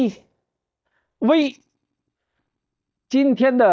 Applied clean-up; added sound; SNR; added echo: neural mask model DeepFilterNet 3.